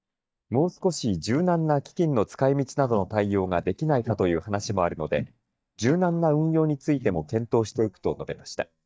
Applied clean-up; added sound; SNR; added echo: neural mask model DeepFilterNet 3.